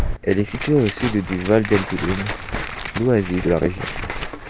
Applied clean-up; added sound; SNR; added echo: none; Tearing; 6 dB; none.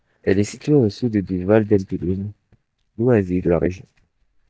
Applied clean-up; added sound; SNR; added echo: neural mask model DeepFilterNet 3.